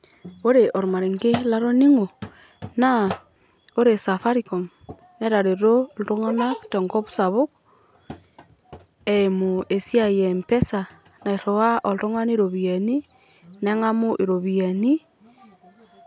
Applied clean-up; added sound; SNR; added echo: none; none; none; none.